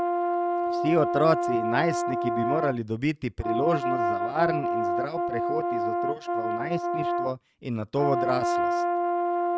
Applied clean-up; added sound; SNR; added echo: neural mask model RNNoise.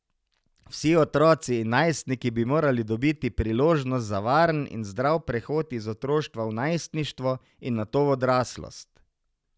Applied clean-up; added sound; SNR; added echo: none; none; none; none.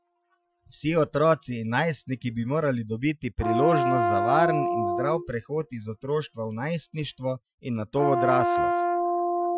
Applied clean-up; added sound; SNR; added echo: classical method Wiener filter.